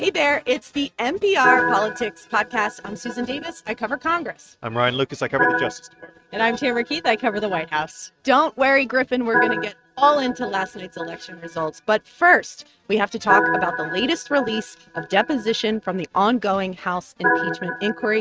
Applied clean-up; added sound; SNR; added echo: neural mask model RNNoise.